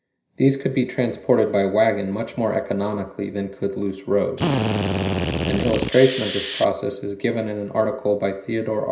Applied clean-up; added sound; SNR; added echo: none; Drill; 2 dB; reverberation time 0.5 s.